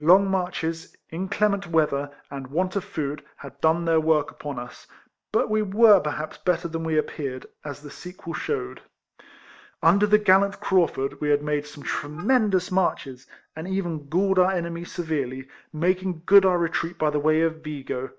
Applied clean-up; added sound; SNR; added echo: neural mask model DeepFilterNet 3.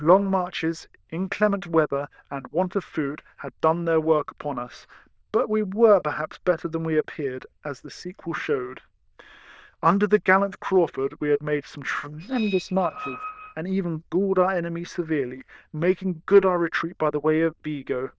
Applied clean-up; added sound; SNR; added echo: neural diffusion model UNIVERSE++.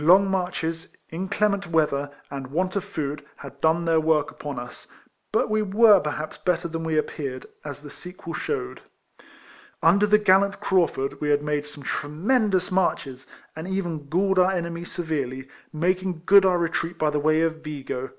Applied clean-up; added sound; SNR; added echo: none; none; none; none.